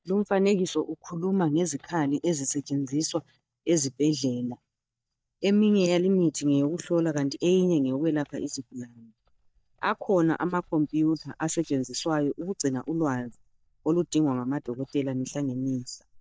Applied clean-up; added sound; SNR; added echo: neural mask model DeepFilterNet 3.